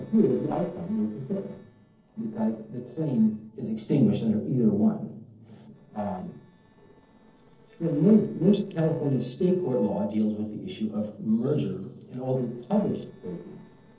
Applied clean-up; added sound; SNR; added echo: neural separator model SepFormer DNS4.